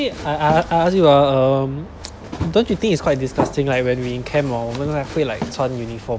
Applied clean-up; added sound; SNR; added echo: none; Run; 13 dB; none.